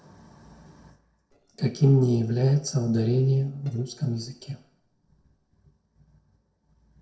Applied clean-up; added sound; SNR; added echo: neural separator model SepFormer DNS4.